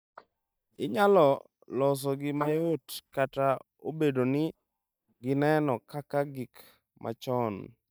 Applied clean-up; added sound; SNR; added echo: neural mask model DeepFilterNet 3.